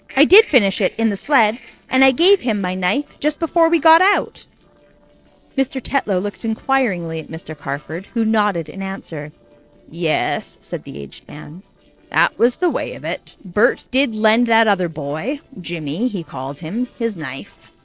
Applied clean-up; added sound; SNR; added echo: neural separator model SepFormer DNS4.